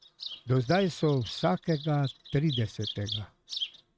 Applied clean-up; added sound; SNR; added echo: neural mask model RNNoise.